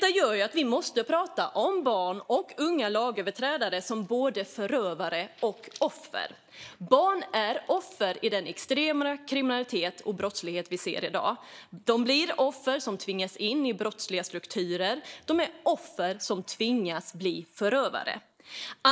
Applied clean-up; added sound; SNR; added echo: neural mask model Resemble Enhance denoiser.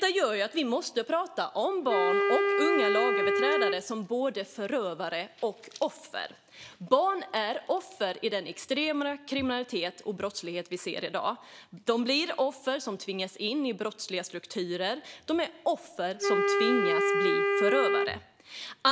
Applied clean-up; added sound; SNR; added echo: none; Wind instrument, woodwind instrument; -3 dB; none.